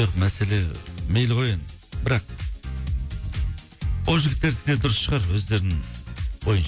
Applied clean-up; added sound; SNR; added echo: none; none; none; none.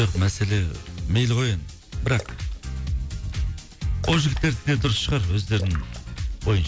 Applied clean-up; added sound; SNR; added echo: none; Splash, splatter; 19 dB; none.